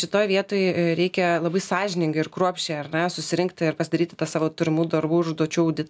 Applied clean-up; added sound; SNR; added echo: none; none; none; none.